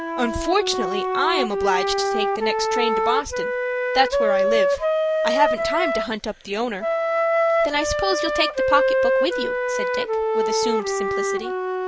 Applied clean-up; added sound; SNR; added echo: none; Wind instrument, woodwind instrument; -4 dB; none.